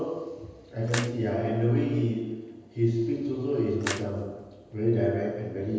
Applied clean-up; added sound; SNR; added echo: none; Splash, splatter; 12 dB; reverberation time 1.1 s.